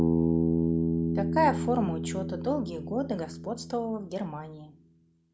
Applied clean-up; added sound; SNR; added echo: none; Bass guitar; -2 dB; none.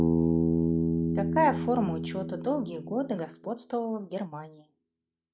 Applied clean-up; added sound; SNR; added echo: neural mask model DeepFilterNet 3.